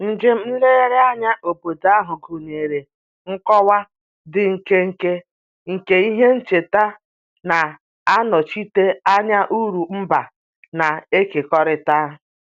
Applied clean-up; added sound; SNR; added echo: none; none; none; none.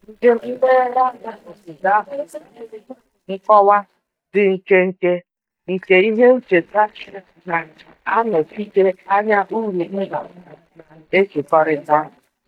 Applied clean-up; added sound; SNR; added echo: neural mask model DeepFilterNet 3.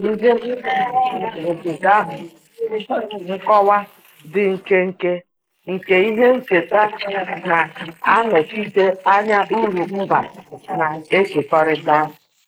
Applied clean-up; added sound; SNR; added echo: neural mask model Resemble Enhance denoiser.